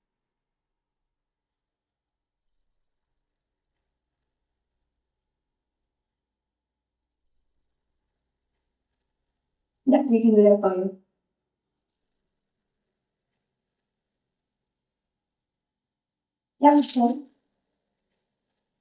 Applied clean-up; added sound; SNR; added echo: neural mask model DeepFilterNet 3.